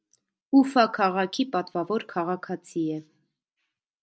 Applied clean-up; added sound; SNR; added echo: none; none; none; none.